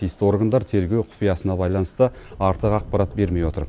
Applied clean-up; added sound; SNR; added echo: none; none; none; none.